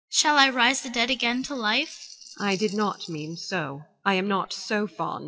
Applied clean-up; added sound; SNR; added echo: classical method WPE with log-MMSE.